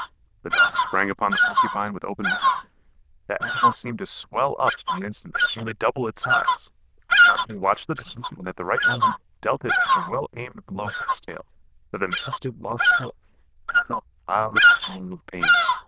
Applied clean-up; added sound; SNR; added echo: neural diffusion model UNIVERSE++.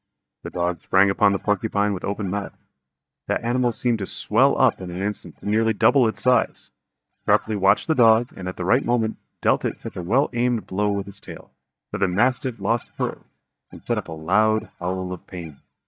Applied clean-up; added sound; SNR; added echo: neural mask model DeepFilterNet 3.